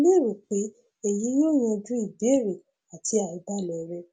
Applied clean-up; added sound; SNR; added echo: none; none; none; none.